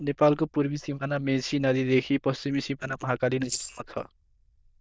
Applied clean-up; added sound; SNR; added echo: neural diffusion model UNIVERSE++.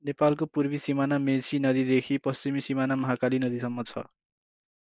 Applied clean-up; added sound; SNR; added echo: neural mask model DeepFilterNet 3.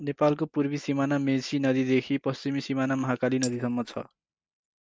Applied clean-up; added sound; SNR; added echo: neural mask model RNNoise.